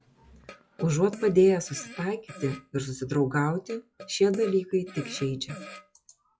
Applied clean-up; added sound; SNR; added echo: classical method log-MMSE.